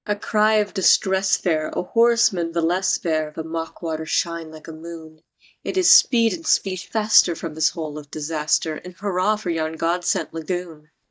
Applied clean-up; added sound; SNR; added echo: neural mask model DeepFilterNet 3.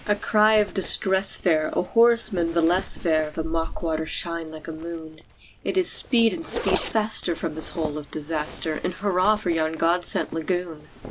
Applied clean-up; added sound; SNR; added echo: none; Zipper (clothing); 13 dB; none.